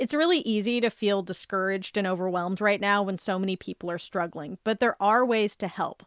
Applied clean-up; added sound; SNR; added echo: none; none; none; none.